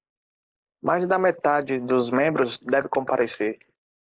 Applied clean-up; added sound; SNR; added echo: neural mask model Resemble Enhance denoiser.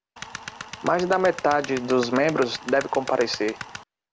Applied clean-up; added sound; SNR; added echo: none; Tools; 13 dB; none.